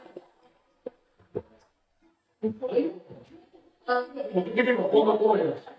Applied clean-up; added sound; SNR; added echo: neural mask model DeepFilterNet 3.